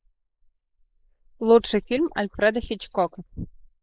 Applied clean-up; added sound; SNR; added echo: neural mask model Resemble Enhance denoiser.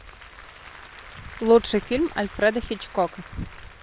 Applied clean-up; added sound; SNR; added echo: none; Applause; 19 dB; none.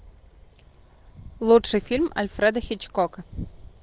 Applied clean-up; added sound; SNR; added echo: none; none; none; none.